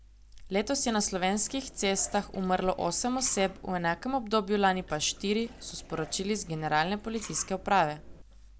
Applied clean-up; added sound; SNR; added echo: none; Liquid; 19 dB; none.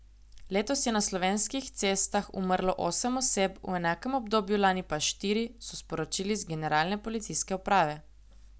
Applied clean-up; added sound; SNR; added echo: none; none; none; none.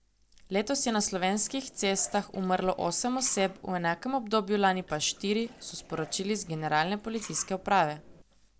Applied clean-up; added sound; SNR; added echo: neural separator model SepFormer DNS4.